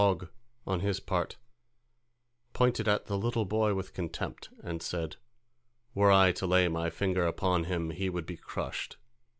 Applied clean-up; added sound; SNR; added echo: none; none; none; none.